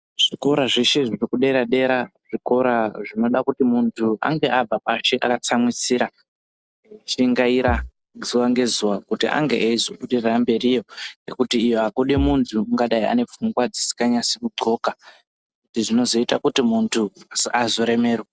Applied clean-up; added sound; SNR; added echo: none; Bass drum; 7 dB; none.